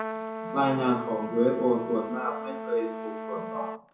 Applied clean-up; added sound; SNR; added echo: none; Trumpet; 7 dB; reverberation time 0.6 s.